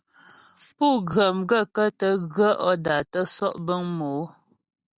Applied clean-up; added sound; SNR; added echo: none; none; none; none.